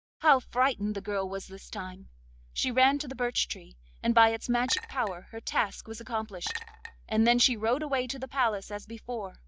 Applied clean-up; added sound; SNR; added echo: neural mask model DeepFilterNet 3.